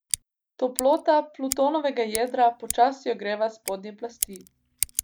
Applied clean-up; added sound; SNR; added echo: none; Scissors; 10 dB; none.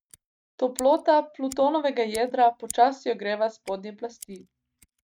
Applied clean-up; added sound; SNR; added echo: neural mask model RNNoise.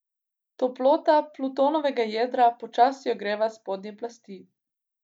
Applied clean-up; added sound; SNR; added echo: none; none; none; none.